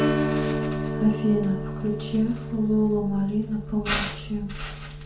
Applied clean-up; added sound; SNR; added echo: none; Strum; 3 dB; reverberation time 0.3 s.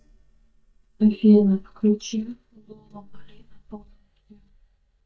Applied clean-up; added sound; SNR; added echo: neural mask model DeepFilterNet 3.